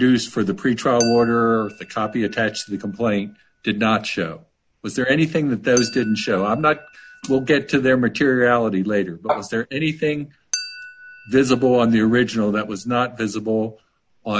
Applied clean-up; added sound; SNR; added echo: none; Chink, clink; 18 dB; none.